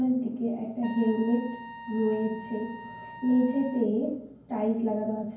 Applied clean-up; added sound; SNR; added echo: none; Trumpet; 15 dB; reverberation time 0.9 s.